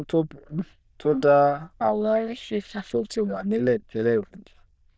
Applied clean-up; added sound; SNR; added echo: neural diffusion model UNIVERSE++.